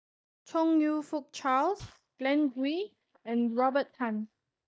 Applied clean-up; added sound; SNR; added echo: neural mask model DeepFilterNet 3.